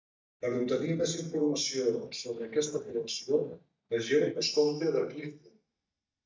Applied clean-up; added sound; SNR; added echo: neural mask model DeepFilterNet 3.